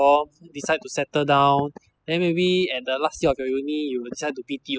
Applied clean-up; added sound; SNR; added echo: classical method spectral subtraction.